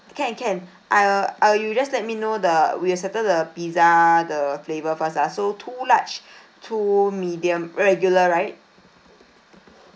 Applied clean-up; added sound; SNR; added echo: none; none; none; none.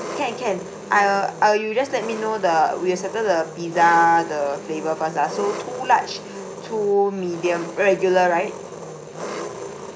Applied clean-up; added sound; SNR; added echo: none; Engine; 12 dB; none.